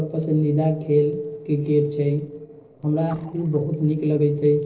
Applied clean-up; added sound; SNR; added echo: neural separator model SepFormer DNS4.